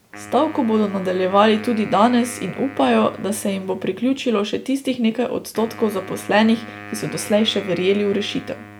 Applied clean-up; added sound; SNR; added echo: none; Wind instrument, woodwind instrument; 17 dB; none.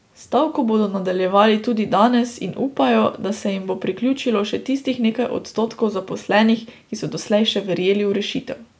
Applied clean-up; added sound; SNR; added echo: none; none; none; none.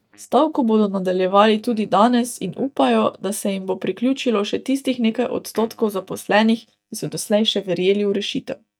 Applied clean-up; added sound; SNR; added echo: neural mask model DeepFilterNet 3.